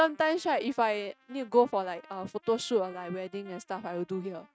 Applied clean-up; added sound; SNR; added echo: neural mask model RNNoise.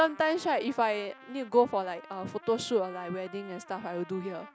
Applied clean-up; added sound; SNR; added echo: none; Trumpet; 19 dB; none.